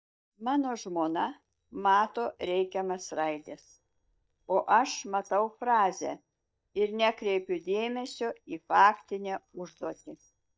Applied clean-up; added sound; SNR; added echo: neural mask model DeepFilterNet 3.